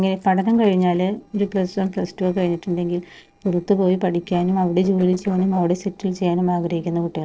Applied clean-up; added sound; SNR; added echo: neural separator model SepFormer DNS4.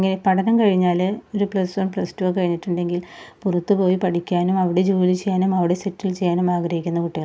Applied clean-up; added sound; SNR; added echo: none; none; none; none.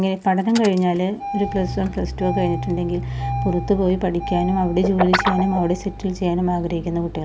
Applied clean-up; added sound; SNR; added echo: none; Guitar + Engine starting; 6 dB; none.